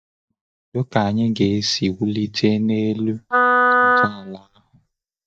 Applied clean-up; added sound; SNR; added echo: neural mask model DeepFilterNet 3.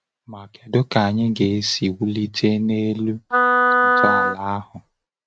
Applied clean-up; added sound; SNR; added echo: neural mask model RNNoise.